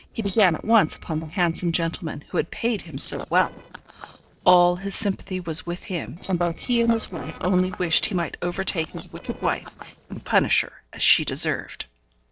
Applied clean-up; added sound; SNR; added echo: neural separator model SepFormer DNS4.